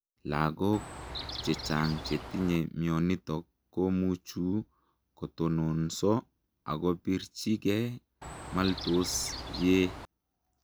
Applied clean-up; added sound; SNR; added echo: none; Chirp, tweet; 9 dB; none.